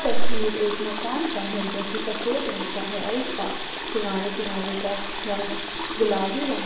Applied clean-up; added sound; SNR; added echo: none; Water tap, faucet; 9 dB; reverberation time 0.9 s.